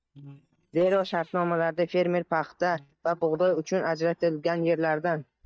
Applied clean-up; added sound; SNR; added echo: neural mask model DeepFilterNet 3.